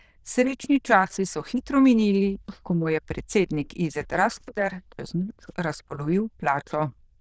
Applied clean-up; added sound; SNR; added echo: neural diffusion model UNIVERSE++.